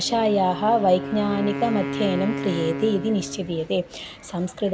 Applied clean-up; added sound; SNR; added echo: none; Wind instrument, woodwind instrument; 8 dB; none.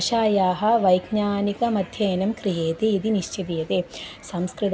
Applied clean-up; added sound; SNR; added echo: none; none; none; none.